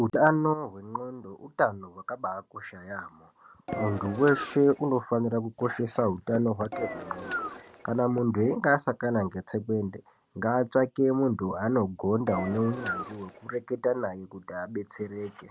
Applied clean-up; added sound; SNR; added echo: none; Engine; 9 dB; none.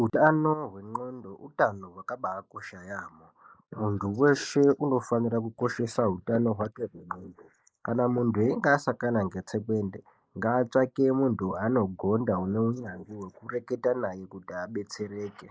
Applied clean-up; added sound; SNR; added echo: neural mask model Resemble Enhance denoiser.